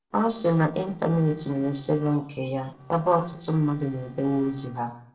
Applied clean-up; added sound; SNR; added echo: neural separator model SepFormer DNS4.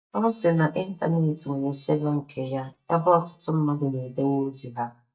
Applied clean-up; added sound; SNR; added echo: neural mask model DeepFilterNet 3.